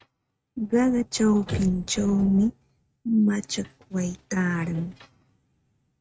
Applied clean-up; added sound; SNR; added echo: neural mask model RNNoise.